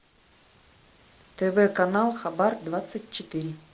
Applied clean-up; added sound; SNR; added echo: none; none; none; none.